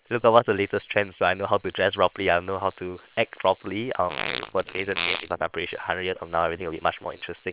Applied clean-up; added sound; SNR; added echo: neural separator model SepFormer WHAM!.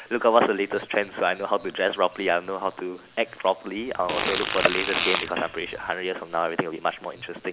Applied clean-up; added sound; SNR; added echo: none; Fart; 2 dB; none.